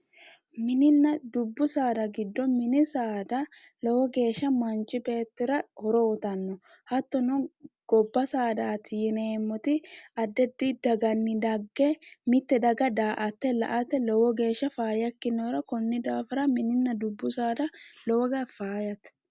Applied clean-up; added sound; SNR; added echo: none; none; none; none.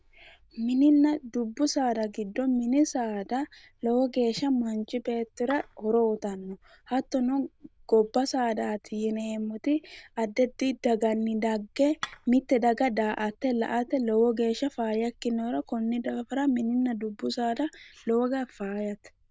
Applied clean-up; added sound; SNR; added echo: neural diffusion model UNIVERSE++.